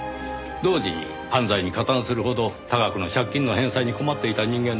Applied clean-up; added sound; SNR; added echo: none; none; none; none.